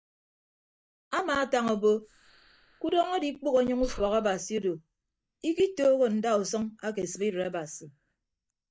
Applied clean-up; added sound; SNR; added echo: neural mask model DeepFilterNet 3.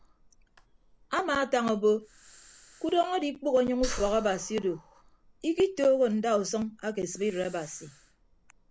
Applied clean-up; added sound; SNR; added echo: none; Breathing; 16 dB; none.